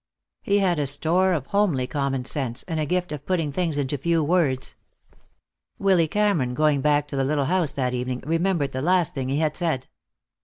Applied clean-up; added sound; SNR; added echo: none; Walk, footsteps; 19 dB; none.